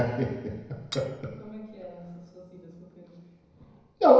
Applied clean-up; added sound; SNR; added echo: none; Cutlery, silverware / Dishes, pots, and pans; 15 dB; reverberation time 1.0 s.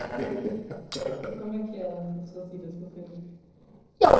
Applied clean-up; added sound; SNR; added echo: neural separator model SepFormer DNS4.